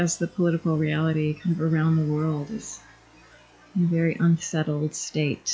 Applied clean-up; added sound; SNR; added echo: classical method log-MMSE.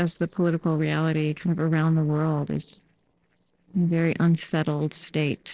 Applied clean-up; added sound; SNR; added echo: neural separator model SepFormer DNS4.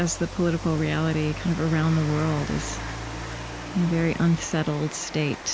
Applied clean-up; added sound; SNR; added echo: none; Rain; 9 dB; none.